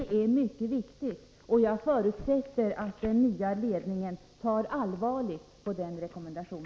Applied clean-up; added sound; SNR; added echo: none; none; none; none.